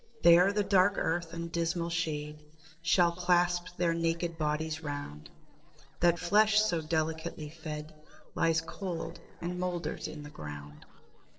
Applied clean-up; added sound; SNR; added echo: neural separator model SepFormer DNS4.